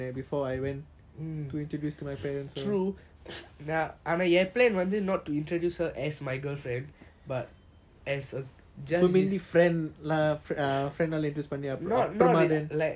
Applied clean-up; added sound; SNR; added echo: none; none; none; none.